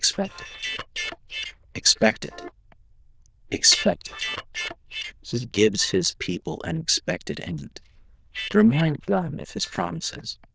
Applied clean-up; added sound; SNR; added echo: neural diffusion model UNIVERSE++.